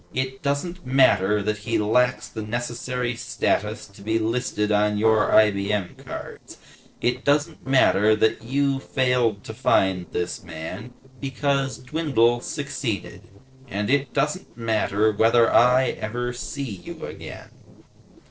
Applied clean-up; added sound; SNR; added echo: neural separator model SepFormer DNS4.